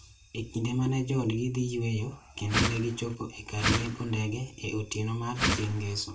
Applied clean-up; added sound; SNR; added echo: none; Whoosh, swoosh, swish; 0 dB; reverberation time 0.2 s.